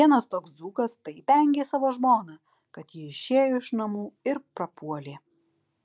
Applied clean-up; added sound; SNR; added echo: none; none; none; none.